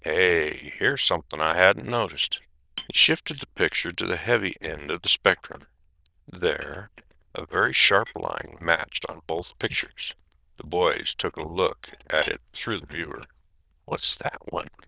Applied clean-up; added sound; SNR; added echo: neural diffusion model UNIVERSE++.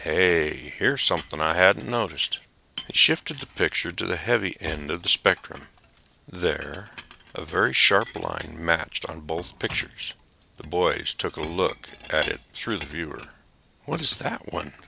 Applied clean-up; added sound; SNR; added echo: none; Chink, clink; 18 dB; none.